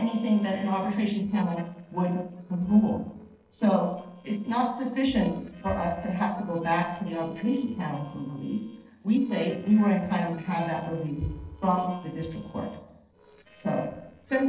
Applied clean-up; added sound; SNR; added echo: neural separator model SepFormer DNS4.